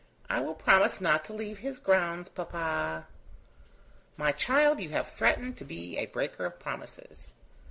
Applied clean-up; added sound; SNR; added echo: none; none; none; none.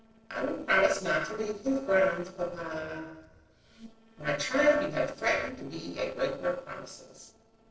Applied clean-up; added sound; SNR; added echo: neural separator model SepFormer DNS4.